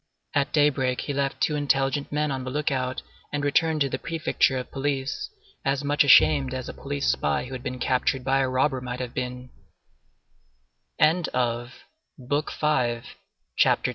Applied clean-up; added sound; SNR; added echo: none; Bowed string instrument; 12 dB; none.